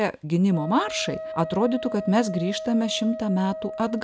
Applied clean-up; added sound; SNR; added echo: none; Wind instrument, woodwind instrument; 10 dB; none.